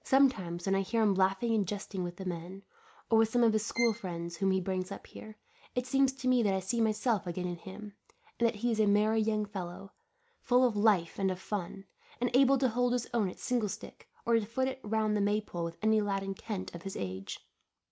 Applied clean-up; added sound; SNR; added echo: none; Bowed string instrument; 12 dB; none.